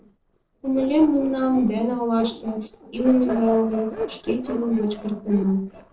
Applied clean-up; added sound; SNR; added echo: neural separator model SepFormer DNS4.